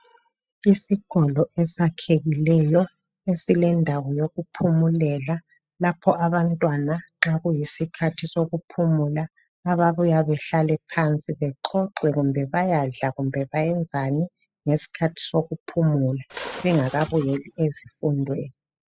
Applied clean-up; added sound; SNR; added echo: classical method spectral subtraction.